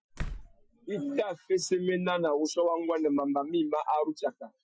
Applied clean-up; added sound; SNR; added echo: classical method Wiener filter.